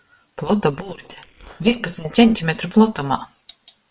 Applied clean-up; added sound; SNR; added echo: neural separator model SepFormer WHAM!.